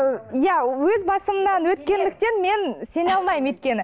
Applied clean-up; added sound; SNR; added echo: none; none; none; none.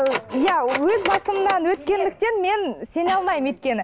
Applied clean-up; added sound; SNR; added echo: none; Telephone; 11 dB; none.